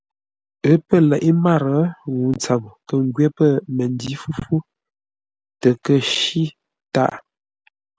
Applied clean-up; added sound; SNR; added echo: none; none; none; none.